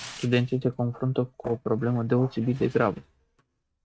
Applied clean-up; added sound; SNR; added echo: neural mask model RNNoise.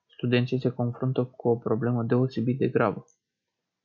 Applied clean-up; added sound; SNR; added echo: none; none; none; none.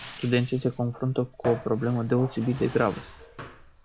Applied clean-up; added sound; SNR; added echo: none; Bathtub (filling or washing); 15 dB; none.